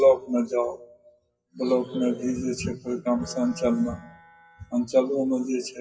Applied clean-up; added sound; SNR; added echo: classical method WPE with log-MMSE.